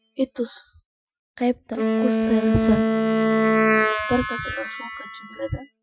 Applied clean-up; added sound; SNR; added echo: classical method Wiener filter.